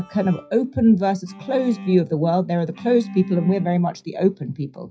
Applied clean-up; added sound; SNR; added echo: classical method WPE with log-MMSE.